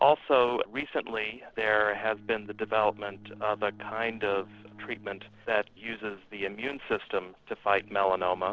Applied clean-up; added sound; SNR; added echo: neural separator model SepFormer DNS4.